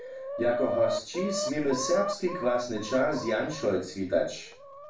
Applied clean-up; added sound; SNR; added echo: none; Chicken, rooster; 7 dB; reverberation time 0.3 s.